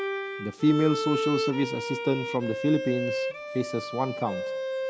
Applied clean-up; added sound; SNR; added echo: none; Bowed string instrument; 4 dB; none.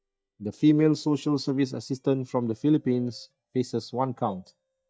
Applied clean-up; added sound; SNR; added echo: neural mask model DeepFilterNet 3.